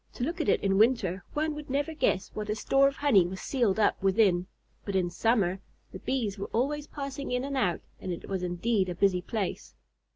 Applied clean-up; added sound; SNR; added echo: none; none; none; none.